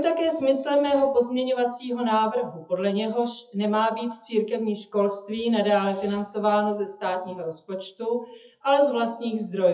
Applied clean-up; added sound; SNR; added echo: classical method WPE with log-MMSE.